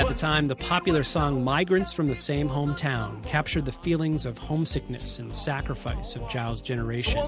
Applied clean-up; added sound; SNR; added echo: none; none; none; none.